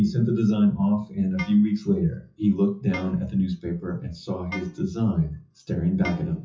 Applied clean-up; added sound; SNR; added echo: classical method WPE with log-MMSE.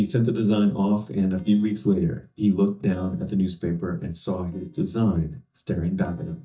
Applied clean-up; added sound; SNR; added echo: neural mask model DeepFilterNet 3.